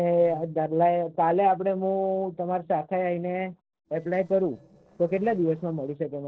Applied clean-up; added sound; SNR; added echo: neural separator model SepFormer DNS4.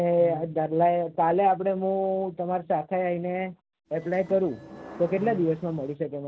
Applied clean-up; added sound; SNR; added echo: none; Subway, metro, underground / Sliding door + Brass instrument; 18 dB; none.